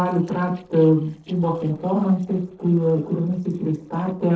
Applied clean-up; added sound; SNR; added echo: neural separator model SepFormer DNS4.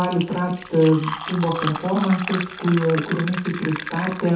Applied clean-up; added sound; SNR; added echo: none; Fill (with liquid); 10 dB; reverberation time 0.5 s.